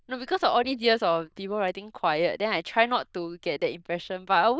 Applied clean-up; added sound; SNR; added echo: neural diffusion model UNIVERSE++.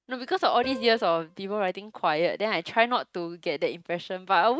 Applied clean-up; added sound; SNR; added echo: neural mask model RNNoise.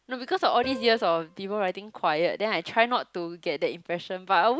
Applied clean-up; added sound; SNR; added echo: none; Piano; 19 dB; none.